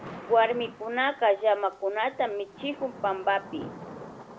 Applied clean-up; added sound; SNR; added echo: none; Thunder / Rain; 16 dB; none.